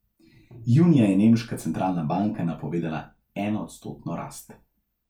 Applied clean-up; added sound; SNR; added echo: none; none; none; none.